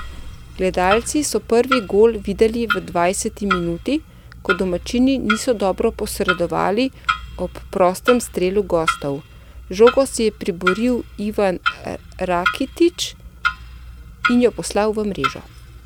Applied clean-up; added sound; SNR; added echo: none; Clock; 8 dB; none.